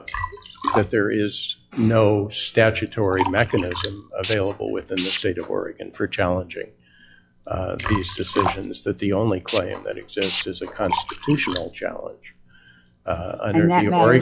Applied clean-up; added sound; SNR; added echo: classical method log-MMSE.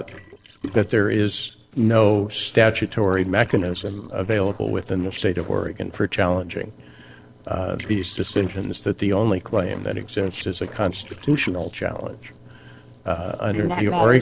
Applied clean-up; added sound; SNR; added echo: neural separator model SepFormer DNS4.